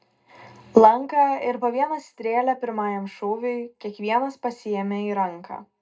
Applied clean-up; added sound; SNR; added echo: none; none; none; reverberation time 0.2 s.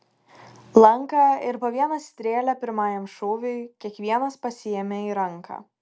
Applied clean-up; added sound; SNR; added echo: none; none; none; none.